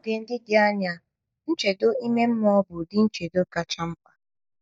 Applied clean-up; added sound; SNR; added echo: neural mask model DeepFilterNet 3.